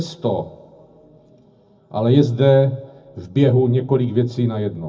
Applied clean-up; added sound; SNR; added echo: none; none; none; reverberation time 0.4 s.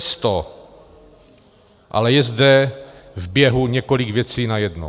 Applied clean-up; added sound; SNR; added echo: none; none; none; none.